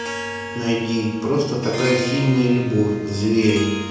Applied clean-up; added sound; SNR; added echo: none; Harp; 10 dB; reverberation time 0.8 s.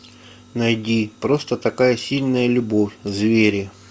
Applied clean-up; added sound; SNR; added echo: none; none; none; none.